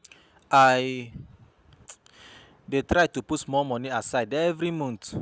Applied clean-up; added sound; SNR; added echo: none; none; none; none.